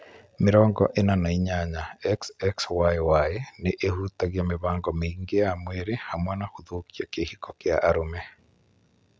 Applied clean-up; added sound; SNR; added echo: none; none; none; none.